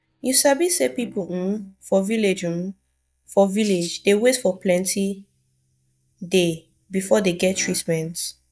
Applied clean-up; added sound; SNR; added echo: neural mask model DeepFilterNet 3.